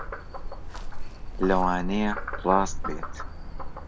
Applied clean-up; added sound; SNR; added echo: none; Frog; 1 dB; none.